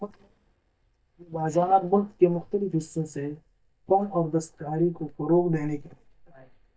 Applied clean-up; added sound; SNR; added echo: neural mask model DeepFilterNet 3.